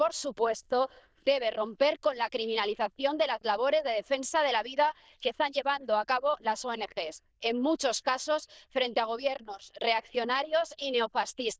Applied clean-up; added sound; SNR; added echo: neural diffusion model UNIVERSE++.